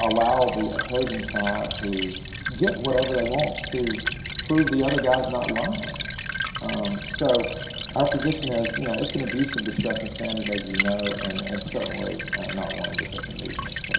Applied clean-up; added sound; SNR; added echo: none; Stream / Trickle, dribble; 3 dB; reverberation time 0.7 s.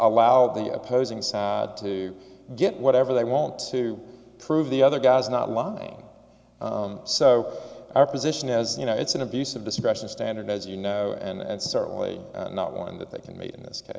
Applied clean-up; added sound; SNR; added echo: none; none; none; none.